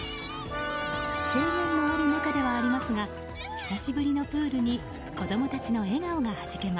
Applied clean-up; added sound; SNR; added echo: none; Wind instrument, woodwind instrument; 3 dB; none.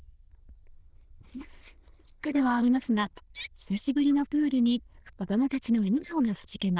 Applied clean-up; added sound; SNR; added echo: neural diffusion model UNIVERSE++.